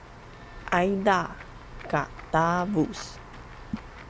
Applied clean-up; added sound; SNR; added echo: none; Walk, footsteps / Run / Bell; 18 dB; none.